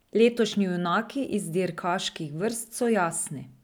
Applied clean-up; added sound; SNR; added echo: none; none; none; none.